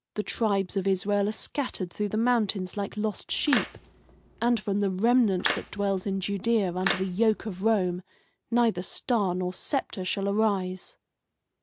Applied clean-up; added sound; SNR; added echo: none; Splash, splatter; 8 dB; none.